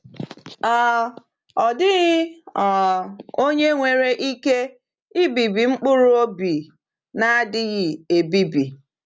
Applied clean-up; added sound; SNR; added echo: none; none; none; none.